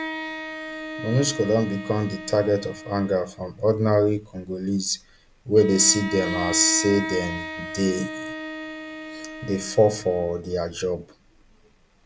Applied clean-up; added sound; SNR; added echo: none; Bowed string instrument; 10 dB; none.